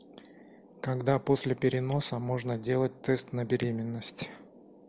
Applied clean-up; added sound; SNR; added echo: none; none; none; none.